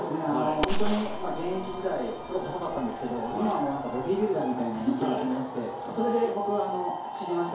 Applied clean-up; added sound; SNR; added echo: none; Gunshot, gunfire; 4 dB; reverberation time 2.4 s.